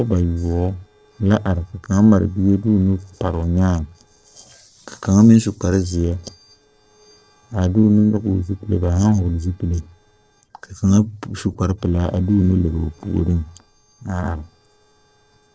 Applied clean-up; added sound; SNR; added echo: neural separator model SepFormer DNS4.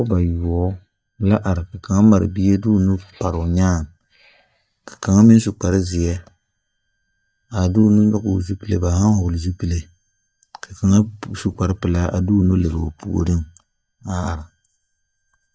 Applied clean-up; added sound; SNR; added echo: neural mask model DeepFilterNet 3.